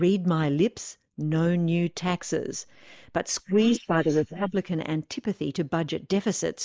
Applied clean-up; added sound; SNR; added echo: neural mask model Resemble Enhance denoiser.